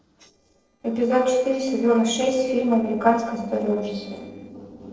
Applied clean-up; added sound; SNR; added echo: neural separator model SepFormer DNS4.